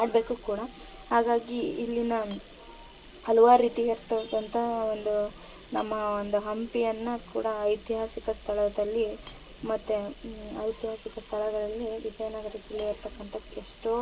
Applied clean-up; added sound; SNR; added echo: none; Camera; 19 dB; none.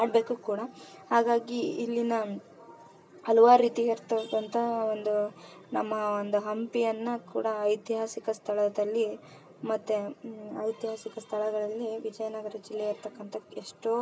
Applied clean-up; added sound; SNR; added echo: none; none; none; none.